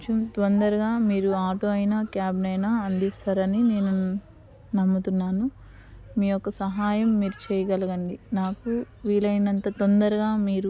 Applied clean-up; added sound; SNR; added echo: none; none; none; none.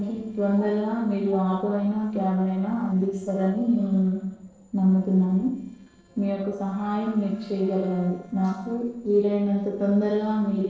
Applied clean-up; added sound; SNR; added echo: neural separator model SepFormer DNS4.